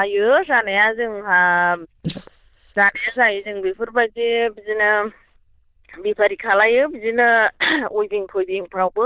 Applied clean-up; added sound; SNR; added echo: neural diffusion model UNIVERSE++.